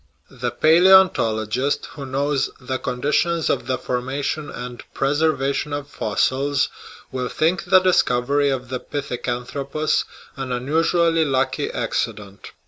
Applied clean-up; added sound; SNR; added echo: none; none; none; none.